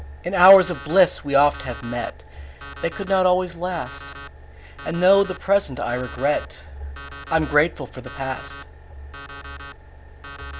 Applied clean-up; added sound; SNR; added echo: none; Alarm; 17 dB; none.